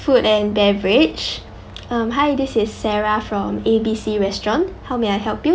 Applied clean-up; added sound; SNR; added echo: none; none; none; none.